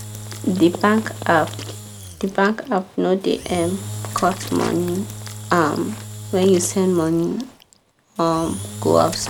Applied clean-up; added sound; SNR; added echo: none; Engine / Drill; 12 dB; none.